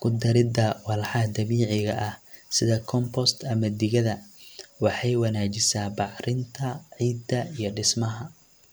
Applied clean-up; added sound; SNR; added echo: none; none; none; none.